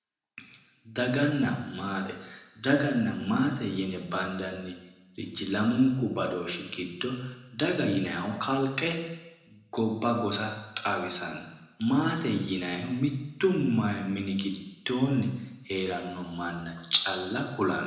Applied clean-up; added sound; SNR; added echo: none; none; none; reverberation time 0.9 s.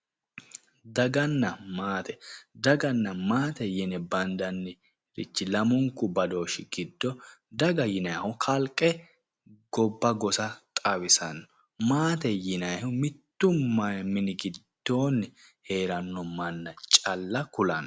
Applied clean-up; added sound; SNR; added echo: none; none; none; none.